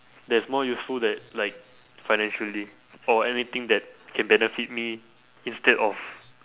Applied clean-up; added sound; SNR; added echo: none; none; none; none.